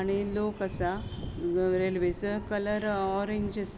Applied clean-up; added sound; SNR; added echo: none; Thunder; 19 dB; none.